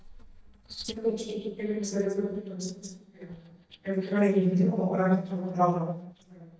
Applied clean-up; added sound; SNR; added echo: neural mask model DeepFilterNet 3.